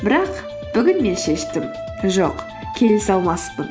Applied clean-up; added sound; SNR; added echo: none; none; none; none.